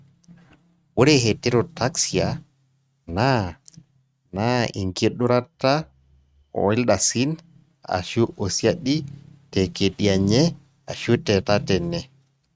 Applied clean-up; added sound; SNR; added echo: neural mask model RNNoise.